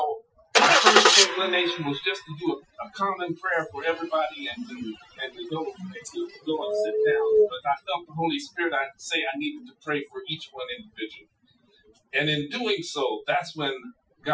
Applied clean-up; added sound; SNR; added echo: classical method Wiener filter.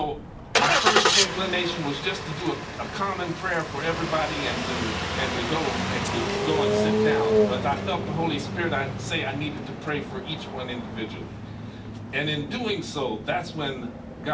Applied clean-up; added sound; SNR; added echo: none; Engine starting; -2 dB; none.